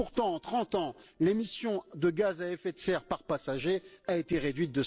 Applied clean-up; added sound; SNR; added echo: neural separator model SepFormer DNS4.